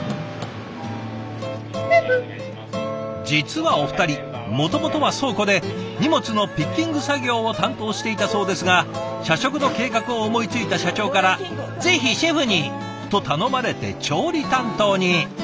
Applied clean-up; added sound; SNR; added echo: none; none; none; none.